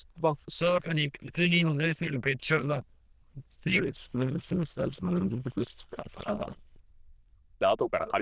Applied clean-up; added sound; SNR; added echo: neural diffusion model UNIVERSE++.